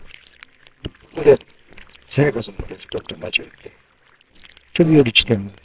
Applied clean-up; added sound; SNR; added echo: neural separator model SepFormer WHAMR!.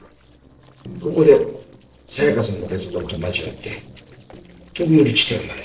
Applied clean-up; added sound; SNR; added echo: neural separator model SepFormer DNS4.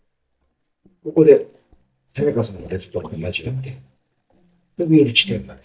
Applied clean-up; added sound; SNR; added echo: neural mask model DeepFilterNet 3.